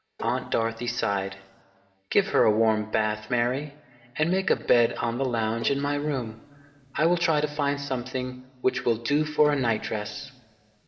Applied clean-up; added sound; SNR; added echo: none; Bowed string instrument; 20 dB; reverberation time 2.2 s.